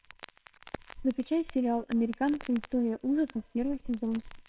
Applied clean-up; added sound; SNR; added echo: neural separator model SepFormer WHAMR!.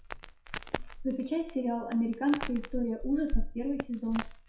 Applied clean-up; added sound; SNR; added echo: classical method WPE with log-MMSE.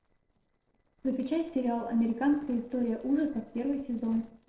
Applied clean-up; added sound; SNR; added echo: neural separator model SepFormer DNS4.